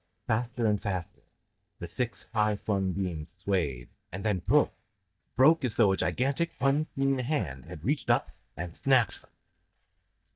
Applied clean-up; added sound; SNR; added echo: neural mask model DeepFilterNet 3.